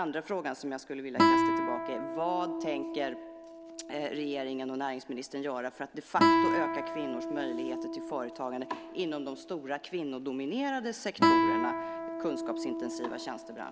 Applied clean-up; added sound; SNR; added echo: none; Guitar; -4 dB; none.